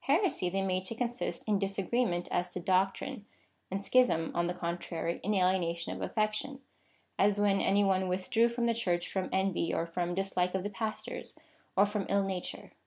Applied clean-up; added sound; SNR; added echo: none; none; none; none.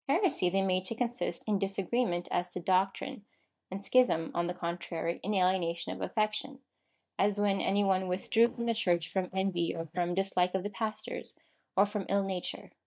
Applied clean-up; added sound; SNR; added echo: neural mask model DeepFilterNet 3.